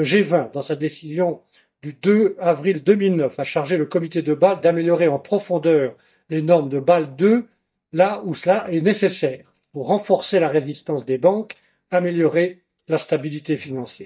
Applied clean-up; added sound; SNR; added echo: neural mask model DeepFilterNet 3.